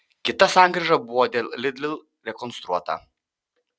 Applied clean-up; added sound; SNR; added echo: none; none; none; none.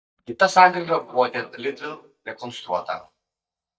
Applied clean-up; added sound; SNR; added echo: neural mask model DeepFilterNet 3.